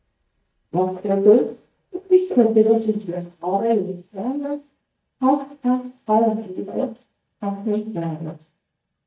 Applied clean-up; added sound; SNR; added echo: neural mask model DeepFilterNet 3.